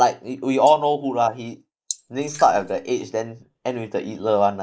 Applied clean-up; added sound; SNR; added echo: neural mask model Resemble Enhance denoiser.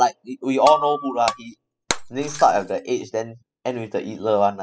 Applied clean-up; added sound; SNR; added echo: classical method spectral subtraction.